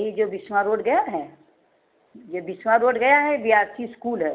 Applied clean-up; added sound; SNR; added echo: none; none; none; none.